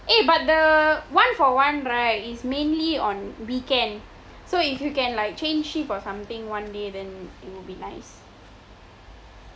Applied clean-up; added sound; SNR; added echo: none; none; none; none.